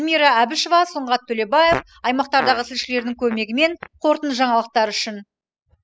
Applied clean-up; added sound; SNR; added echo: classical method spectral subtraction.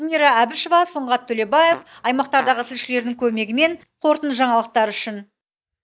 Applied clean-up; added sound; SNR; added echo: neural mask model DeepFilterNet 3.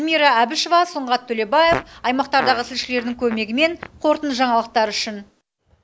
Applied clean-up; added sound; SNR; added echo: none; Fart; 14 dB; none.